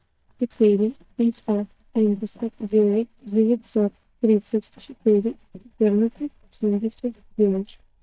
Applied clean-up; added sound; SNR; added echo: neural mask model DeepFilterNet 3.